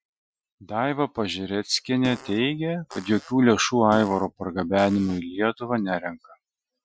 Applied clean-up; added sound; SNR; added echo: classical method Wiener filter.